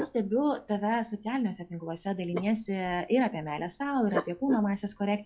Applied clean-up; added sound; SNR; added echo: classical method log-MMSE.